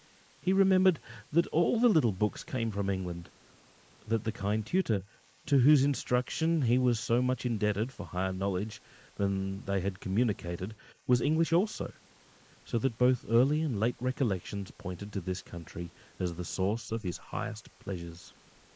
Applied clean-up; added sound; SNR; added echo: neural mask model Resemble Enhance denoiser.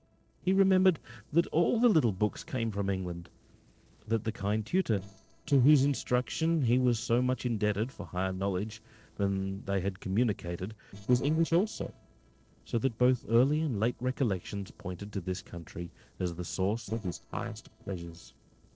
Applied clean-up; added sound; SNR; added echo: neural separator model SepFormer DNS4.